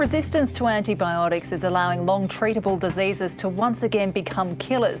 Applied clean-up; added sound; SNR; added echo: none; none; none; none.